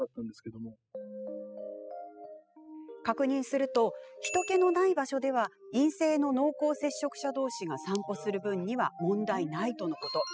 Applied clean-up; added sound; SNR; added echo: classical method spectral subtraction.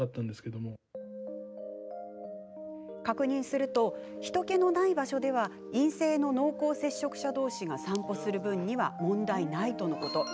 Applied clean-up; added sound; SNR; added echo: none; none; none; none.